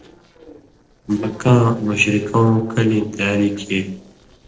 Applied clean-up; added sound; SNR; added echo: neural separator model SepFormer DNS4.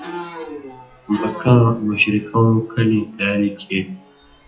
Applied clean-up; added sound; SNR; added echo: classical method WPE with log-MMSE.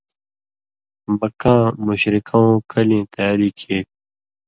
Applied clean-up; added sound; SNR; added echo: none; none; none; none.